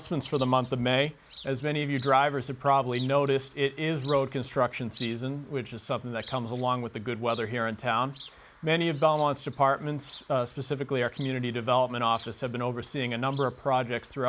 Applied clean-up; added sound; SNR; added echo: none; Chirp, tweet; 18 dB; none.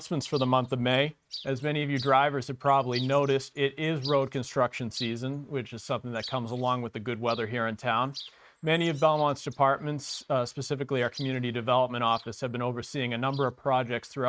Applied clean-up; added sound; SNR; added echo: neural mask model RNNoise.